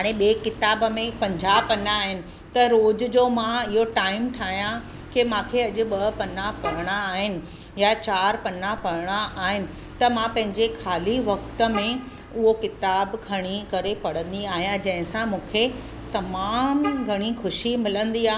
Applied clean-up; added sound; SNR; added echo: none; Vehicle horn, car horn, honking + Accelerating, revving, vroom; 15 dB; none.